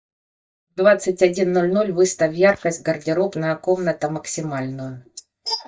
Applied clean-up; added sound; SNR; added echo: neural mask model DeepFilterNet 3.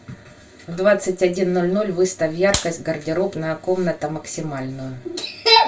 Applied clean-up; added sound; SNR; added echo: none; Clapping; 7 dB; reverberation time 0.2 s.